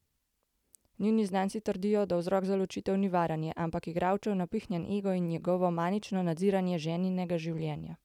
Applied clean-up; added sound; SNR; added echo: none; none; none; none.